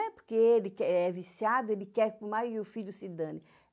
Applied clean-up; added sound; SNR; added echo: none; none; none; none.